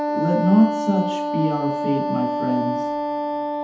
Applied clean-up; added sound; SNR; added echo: none; Wind instrument, woodwind instrument; 2 dB; reverberation time 0.6 s.